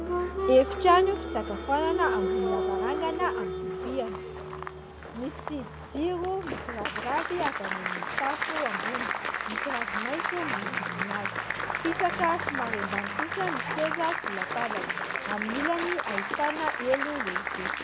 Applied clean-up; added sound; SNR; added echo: none; Applause; 0 dB; none.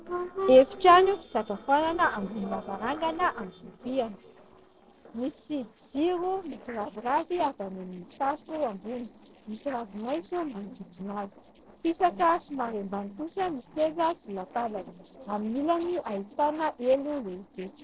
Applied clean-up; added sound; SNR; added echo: neural separator model SepFormer DNS4.